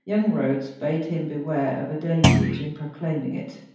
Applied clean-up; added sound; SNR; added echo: none; Thump, thud; -5 dB; reverberation time 0.9 s.